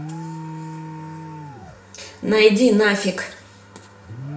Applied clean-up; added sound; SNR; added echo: none; Alarm; 14 dB; reverberation time 0.6 s.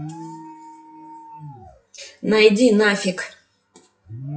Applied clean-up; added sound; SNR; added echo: classical method WPE with log-MMSE.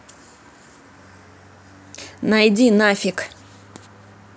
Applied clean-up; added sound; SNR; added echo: none; none; none; none.